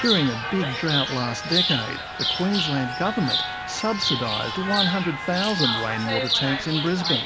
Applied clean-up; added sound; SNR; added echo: none; Chirp, tweet; 1 dB; none.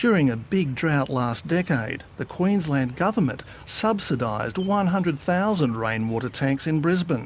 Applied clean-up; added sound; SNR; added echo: none; none; none; none.